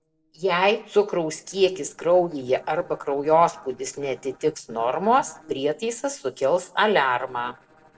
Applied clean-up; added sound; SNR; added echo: neural separator model SepFormer DNS4.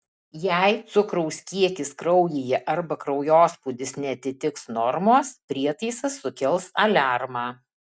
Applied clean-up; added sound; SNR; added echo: none; none; none; none.